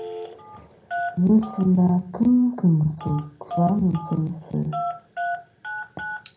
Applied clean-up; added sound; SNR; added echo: none; Telephone; 10 dB; reverberation time 0.4 s.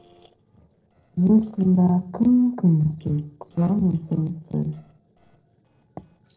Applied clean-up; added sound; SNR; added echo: neural separator model SepFormer DNS4.